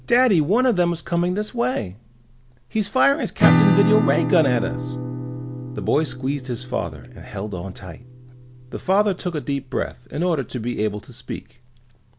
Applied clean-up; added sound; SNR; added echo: none; Acoustic guitar / Strum; 4 dB; none.